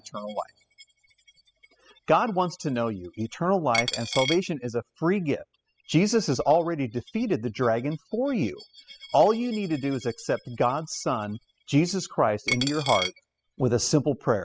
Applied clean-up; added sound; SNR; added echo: classical method spectral subtraction.